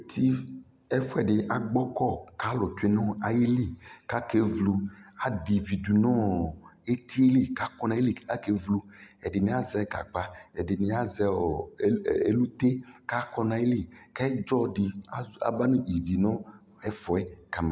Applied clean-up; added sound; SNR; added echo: none; none; none; none.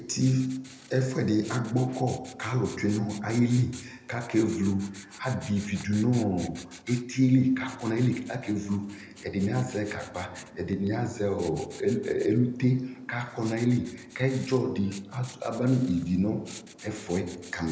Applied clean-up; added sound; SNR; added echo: none; Writing; 20 dB; reverberation time 0.8 s.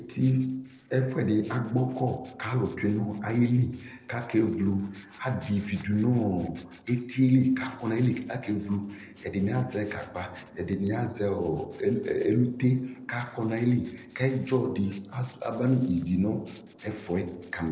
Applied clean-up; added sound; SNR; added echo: neural separator model SepFormer DNS4.